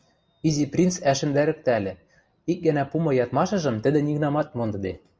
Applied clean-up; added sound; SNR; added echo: none; none; none; none.